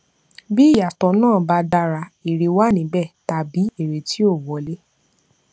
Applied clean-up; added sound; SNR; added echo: none; none; none; none.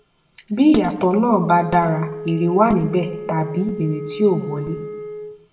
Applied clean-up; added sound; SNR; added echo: none; Wind instrument, woodwind instrument; 13 dB; reverberation time 0.7 s.